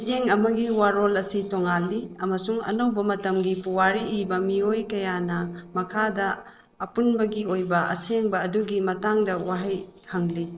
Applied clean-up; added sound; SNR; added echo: neural separator model SepFormer DNS4.